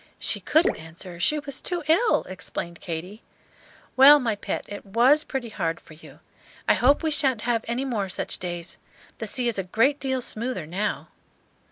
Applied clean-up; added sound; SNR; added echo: none; Drip / Splash, splatter; 10 dB; none.